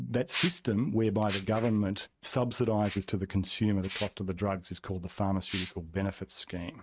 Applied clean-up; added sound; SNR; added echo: neural mask model RNNoise.